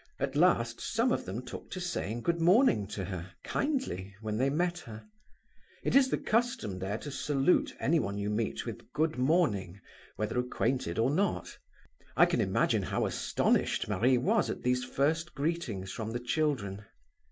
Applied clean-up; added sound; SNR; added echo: none; none; none; none.